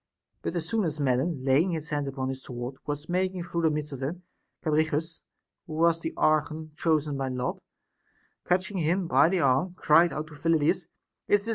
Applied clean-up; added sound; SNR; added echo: none; none; none; none.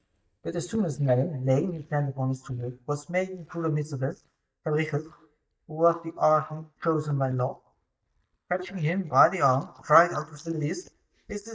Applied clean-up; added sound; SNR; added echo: neural mask model DeepFilterNet 3.